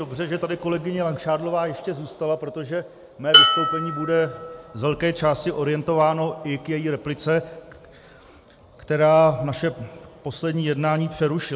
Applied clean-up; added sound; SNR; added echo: none; Dishes, pots, and pans; -1 dB; none.